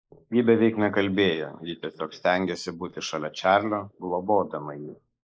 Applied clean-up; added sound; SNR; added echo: neural mask model Resemble Enhance denoiser.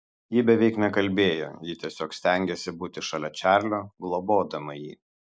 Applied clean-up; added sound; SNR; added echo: none; none; none; none.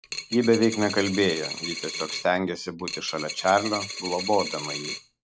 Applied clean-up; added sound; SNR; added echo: none; Coin (dropping); 9 dB; none.